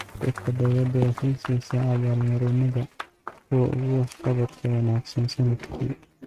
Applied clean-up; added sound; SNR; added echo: neural mask model RNNoise.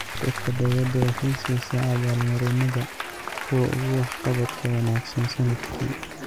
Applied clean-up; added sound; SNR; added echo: none; Applause / Crowd; 10 dB; none.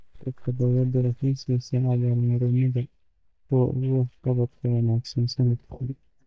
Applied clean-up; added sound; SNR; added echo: neural mask model DeepFilterNet 3.